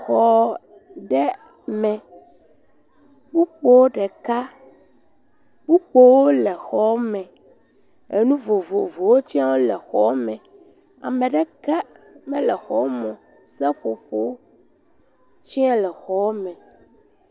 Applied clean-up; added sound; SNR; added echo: none; none; none; none.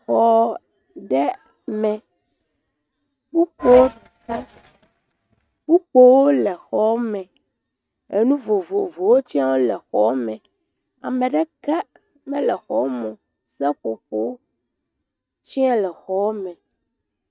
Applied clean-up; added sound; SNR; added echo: neural mask model RNNoise.